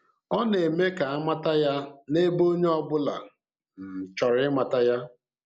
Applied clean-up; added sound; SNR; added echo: none; none; none; none.